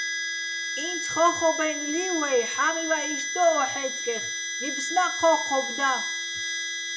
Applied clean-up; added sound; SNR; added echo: none; Harmonica; 3 dB; none.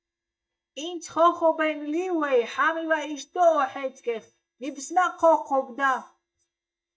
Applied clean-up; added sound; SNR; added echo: neural mask model DeepFilterNet 3.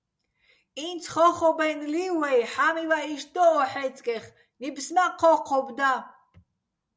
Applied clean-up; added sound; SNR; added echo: none; none; none; none.